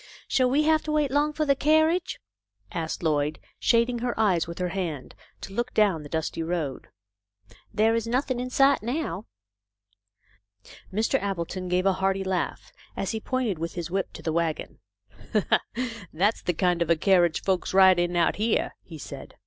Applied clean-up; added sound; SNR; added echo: none; none; none; none.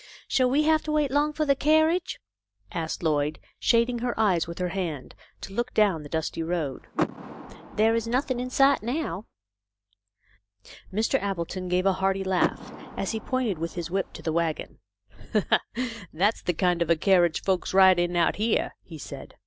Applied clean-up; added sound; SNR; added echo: none; Door / Car; 10 dB; none.